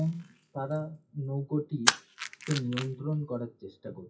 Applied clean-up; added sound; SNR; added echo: classical method WPE with log-MMSE.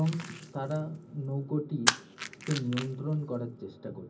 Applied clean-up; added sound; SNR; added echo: none; Splash, splatter; 5 dB; reverberation time 0.4 s.